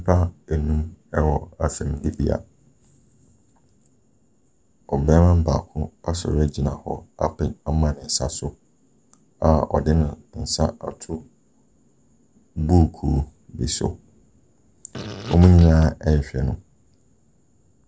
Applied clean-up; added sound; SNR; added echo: none; Fart; 12 dB; none.